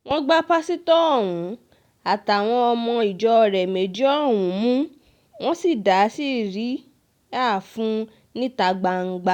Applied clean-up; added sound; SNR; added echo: none; none; none; none.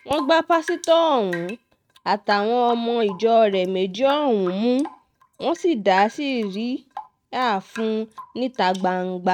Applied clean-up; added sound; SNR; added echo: neural mask model RNNoise.